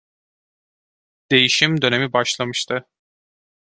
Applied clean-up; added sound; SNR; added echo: none; none; none; none.